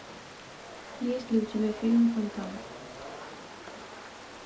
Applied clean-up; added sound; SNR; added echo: none; Skateboard + Water; 12 dB; none.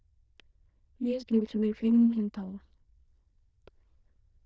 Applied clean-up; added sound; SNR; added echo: neural diffusion model UNIVERSE++.